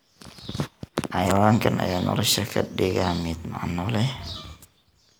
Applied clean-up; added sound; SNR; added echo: none; none; none; none.